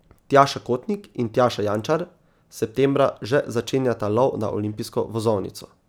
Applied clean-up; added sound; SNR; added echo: none; none; none; none.